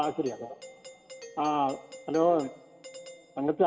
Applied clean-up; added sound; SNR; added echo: none; Doorbell; 18 dB; reverberation time 2.3 s.